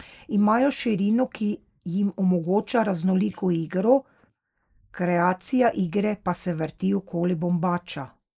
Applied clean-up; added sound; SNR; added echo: neural mask model Resemble Enhance denoiser.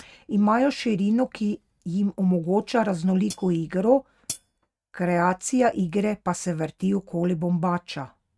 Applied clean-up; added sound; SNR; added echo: neural mask model RNNoise.